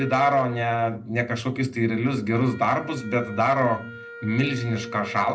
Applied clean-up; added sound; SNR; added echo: none; Wind instrument, woodwind instrument; 17 dB; reverberation time 0.2 s.